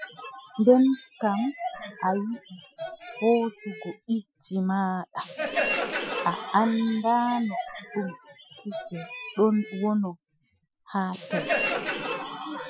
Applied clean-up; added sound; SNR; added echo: classical method Wiener filter.